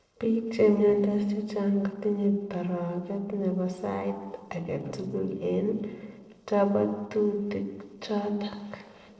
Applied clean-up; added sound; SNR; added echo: neural separator model SepFormer DNS4.